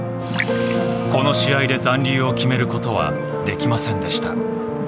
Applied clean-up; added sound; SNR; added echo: none; Liquid; 17 dB; none.